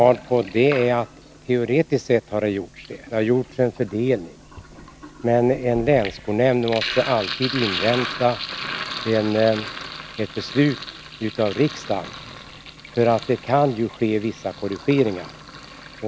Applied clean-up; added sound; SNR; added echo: none; Sink (filling or washing); 12 dB; none.